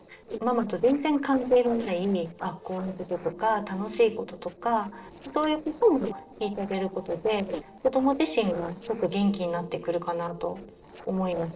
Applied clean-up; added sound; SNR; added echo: neural separator model SepFormer DNS4.